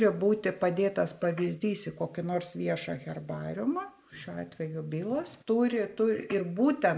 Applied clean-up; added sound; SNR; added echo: neural mask model Resemble Enhance denoiser.